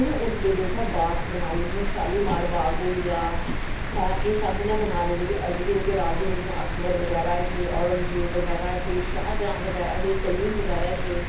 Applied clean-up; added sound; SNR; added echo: none; Rain; -1 dB; reverberation time 0.5 s.